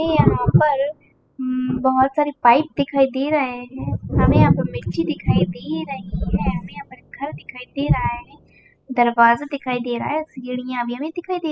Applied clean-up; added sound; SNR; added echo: classical method spectral subtraction.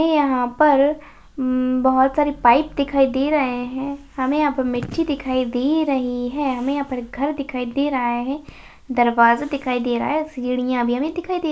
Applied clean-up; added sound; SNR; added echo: none; none; none; none.